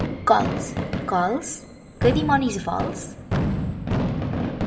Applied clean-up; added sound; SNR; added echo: none; Fireworks; 1 dB; reverberation time 0.6 s.